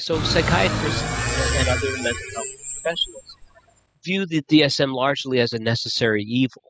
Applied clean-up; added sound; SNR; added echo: classical method spectral subtraction.